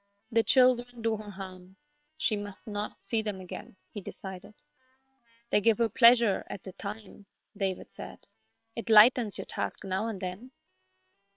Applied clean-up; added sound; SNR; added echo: neural separator model SepFormer WHAM!.